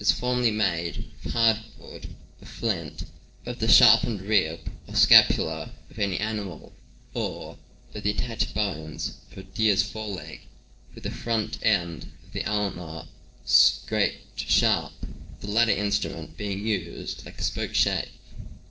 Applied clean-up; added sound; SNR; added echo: neural separator model SepFormer DNS4.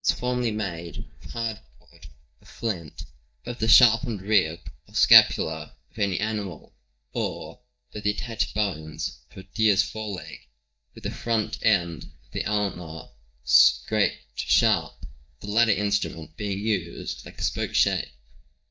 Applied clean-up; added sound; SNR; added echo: neural mask model DeepFilterNet 3.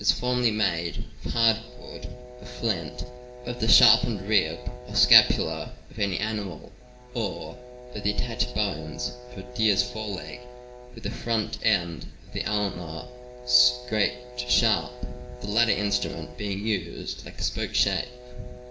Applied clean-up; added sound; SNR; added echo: none; Brass instrument; 17 dB; reverberation time 0.6 s.